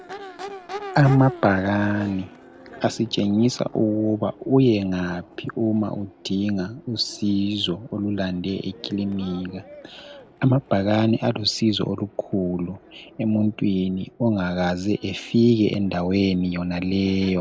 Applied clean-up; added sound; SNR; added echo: none; Crowd / Race car, auto racing / Accelerating, revving, vroom; 19 dB; none.